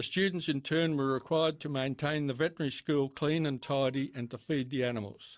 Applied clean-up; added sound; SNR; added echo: neural separator model SepFormer DNS4.